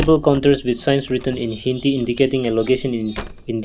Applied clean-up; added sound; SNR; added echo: none; Wood; 15 dB; none.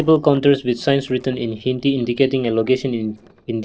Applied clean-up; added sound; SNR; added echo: neural separator model SepFormer DNS4.